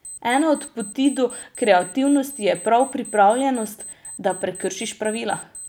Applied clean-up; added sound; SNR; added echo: none; Alarm; 17 dB; none.